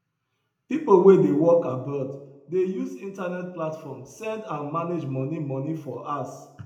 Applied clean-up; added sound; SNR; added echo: none; none; none; reverberation time 0.7 s.